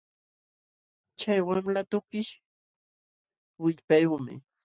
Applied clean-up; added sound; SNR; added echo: none; none; none; none.